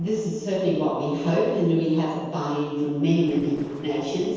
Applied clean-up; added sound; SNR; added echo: neural separator model SepFormer DNS4.